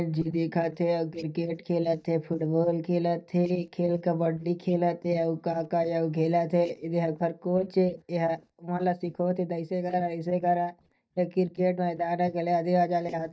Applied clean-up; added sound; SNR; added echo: neural mask model DeepFilterNet 3.